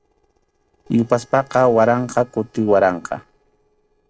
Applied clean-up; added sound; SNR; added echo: neural separator model SepFormer DNS4.